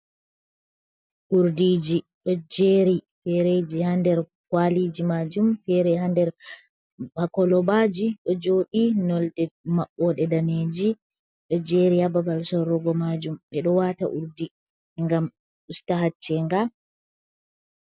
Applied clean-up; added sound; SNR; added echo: none; none; none; none.